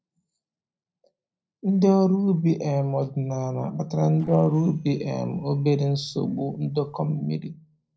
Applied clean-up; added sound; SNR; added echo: neural separator model SepFormer DNS4.